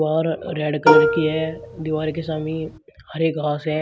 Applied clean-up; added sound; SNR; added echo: none; Plucked string instrument; -2 dB; none.